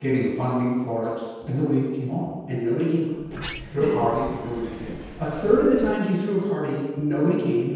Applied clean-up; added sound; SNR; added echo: none; Sliding door; 14 dB; reverberation time 1.2 s.